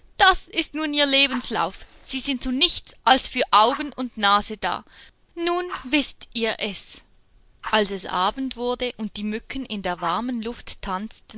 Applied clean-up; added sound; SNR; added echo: none; Fire; 19 dB; none.